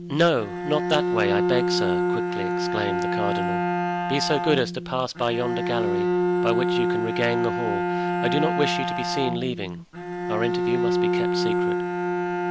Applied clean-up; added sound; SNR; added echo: none; Bowed string instrument; -3 dB; none.